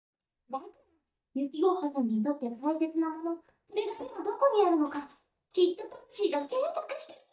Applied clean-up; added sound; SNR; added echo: neural mask model DeepFilterNet 3.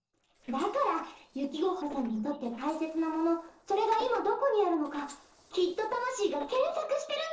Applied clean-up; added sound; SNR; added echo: neural separator model SepFormer DNS4.